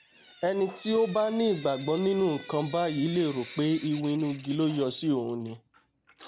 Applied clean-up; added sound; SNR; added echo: none; Drip / Sink (filling or washing); 20 dB; none.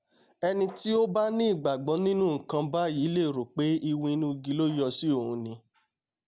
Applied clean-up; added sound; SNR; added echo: none; none; none; none.